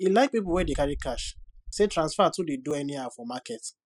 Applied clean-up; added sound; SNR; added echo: classical method spectral subtraction.